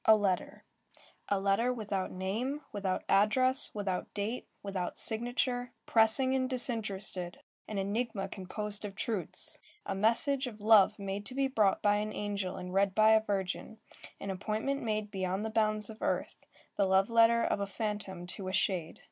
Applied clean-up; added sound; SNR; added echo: none; none; none; none.